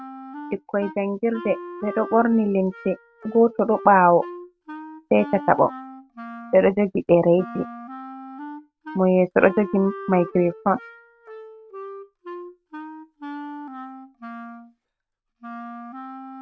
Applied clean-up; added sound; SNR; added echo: none; Wind instrument, woodwind instrument; 15 dB; none.